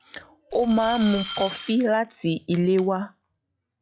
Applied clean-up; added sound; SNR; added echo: classical method log-MMSE.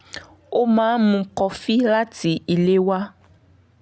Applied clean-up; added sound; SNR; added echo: none; none; none; none.